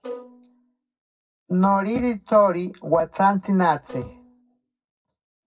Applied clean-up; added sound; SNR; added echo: neural separator model SepFormer DNS4.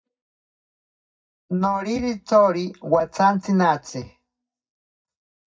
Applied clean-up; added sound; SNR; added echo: neural mask model DeepFilterNet 3.